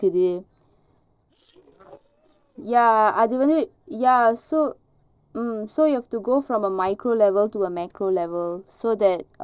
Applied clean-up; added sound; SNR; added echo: neural separator model SepFormer DNS4.